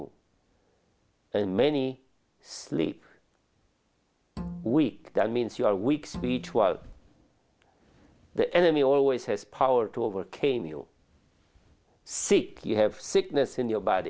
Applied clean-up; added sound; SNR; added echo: none; Bowed string instrument; 13 dB; none.